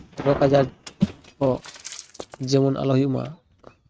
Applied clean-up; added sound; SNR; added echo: neural mask model RNNoise.